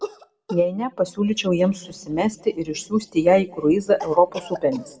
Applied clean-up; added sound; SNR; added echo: none; Cough; 19 dB; reverberation time 1.1 s.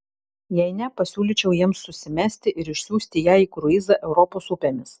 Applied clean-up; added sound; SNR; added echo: none; none; none; none.